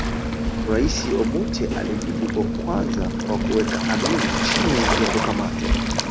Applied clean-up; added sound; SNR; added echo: none; Waves, surf; -3 dB; none.